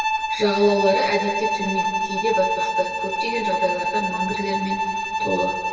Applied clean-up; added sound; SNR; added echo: none; Bowed string instrument; 0 dB; reverberation time 2.6 s.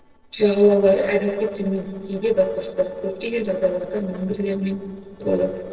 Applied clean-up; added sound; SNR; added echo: neural separator model SepFormer DNS4.